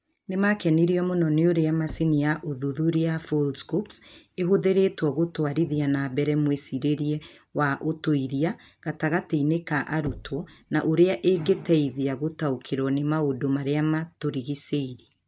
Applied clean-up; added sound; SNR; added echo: neural mask model DeepFilterNet 3.